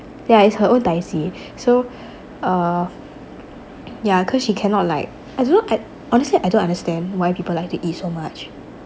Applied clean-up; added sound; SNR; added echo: none; none; none; none.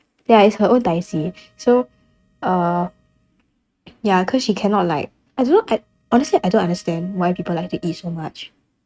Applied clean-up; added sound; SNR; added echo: neural mask model RNNoise.